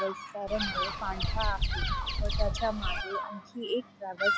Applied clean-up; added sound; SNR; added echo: none; Bird vocalization, bird call, bird song + Bird vocalization, bird call, bird song; -3 dB; none.